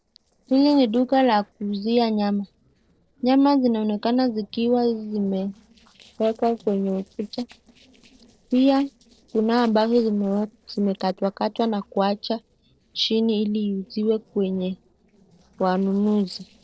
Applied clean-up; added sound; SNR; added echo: neural separator model SepFormer DNS4.